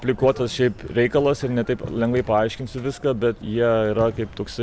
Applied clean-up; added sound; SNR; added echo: none; none; none; none.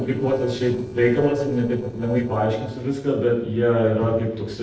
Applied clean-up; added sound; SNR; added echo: neural separator model SepFormer DNS4.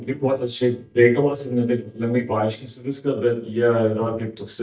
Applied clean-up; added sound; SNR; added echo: neural mask model DeepFilterNet 3.